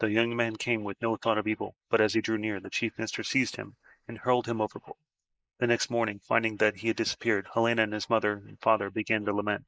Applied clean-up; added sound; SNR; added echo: neural mask model Resemble Enhance denoiser.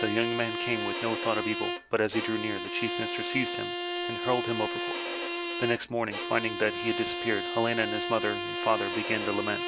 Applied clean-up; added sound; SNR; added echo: none; Bowed string instrument; 2 dB; none.